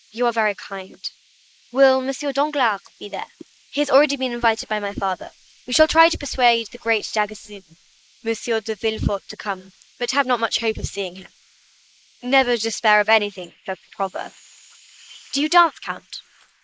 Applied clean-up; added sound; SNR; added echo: neural mask model Resemble Enhance denoiser.